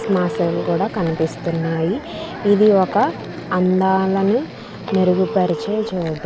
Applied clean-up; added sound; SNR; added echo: none; Strum + Telephone; 12 dB; none.